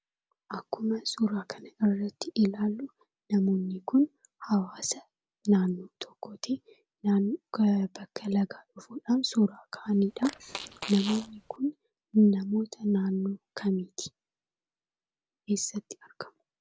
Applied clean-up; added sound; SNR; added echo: none; Fart; 11 dB; none.